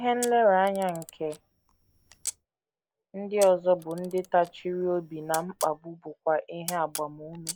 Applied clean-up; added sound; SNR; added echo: none; Camera; 16 dB; none.